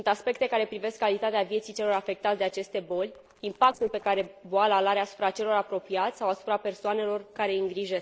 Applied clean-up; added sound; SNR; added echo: neural separator model SepFormer DNS4.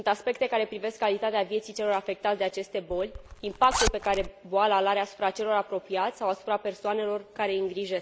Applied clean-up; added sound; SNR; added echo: none; Zipper (clothing); 5 dB; none.